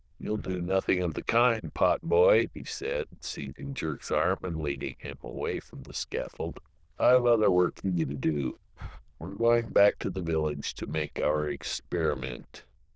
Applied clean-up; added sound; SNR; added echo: neural diffusion model UNIVERSE++.